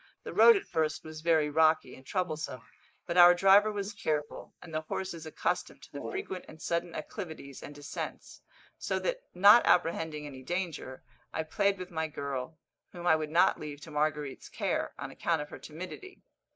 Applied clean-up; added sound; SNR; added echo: neural mask model Resemble Enhance denoiser.